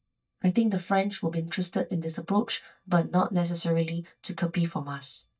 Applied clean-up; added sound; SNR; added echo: neural mask model DeepFilterNet 3.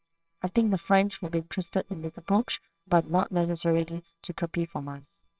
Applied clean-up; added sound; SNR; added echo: neural separator model SepFormer WHAMR!.